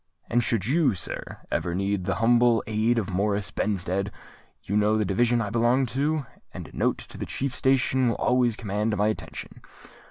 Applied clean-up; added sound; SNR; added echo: none; none; none; none.